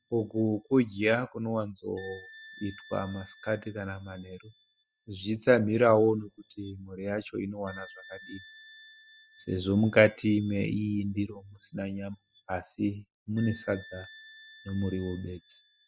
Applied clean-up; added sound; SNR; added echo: classical method spectral subtraction.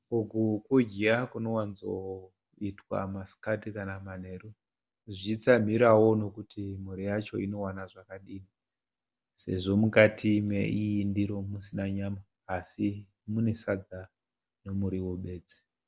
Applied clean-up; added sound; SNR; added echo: none; none; none; none.